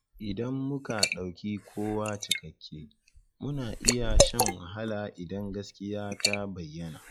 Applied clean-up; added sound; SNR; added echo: classical method log-MMSE.